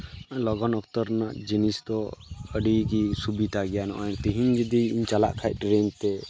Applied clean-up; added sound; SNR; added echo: none; none; none; none.